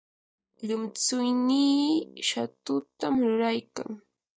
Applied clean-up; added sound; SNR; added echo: neural mask model DeepFilterNet 3.